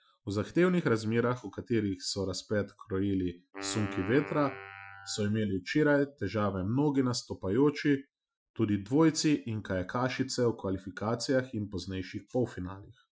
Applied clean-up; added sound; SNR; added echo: classical method Wiener filter.